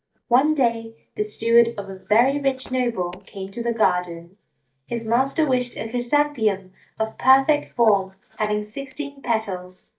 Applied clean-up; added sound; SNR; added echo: neural mask model DeepFilterNet 3.